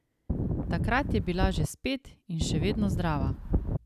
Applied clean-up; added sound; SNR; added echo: none; Wind; -3 dB; none.